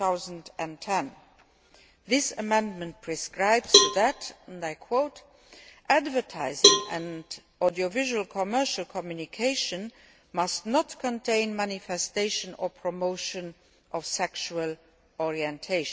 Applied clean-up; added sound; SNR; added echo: none; Cowbell; -3 dB; none.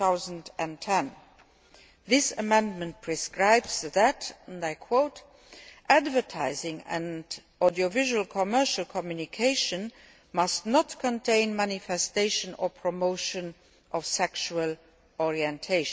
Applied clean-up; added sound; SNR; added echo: none; none; none; none.